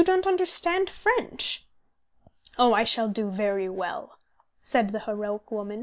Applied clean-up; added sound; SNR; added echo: none; none; none; none.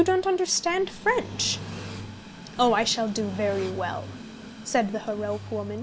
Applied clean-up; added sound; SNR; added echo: none; Train + Engine; 12 dB; none.